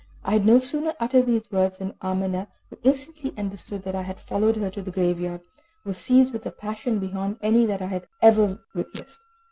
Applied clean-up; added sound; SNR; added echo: none; none; none; none.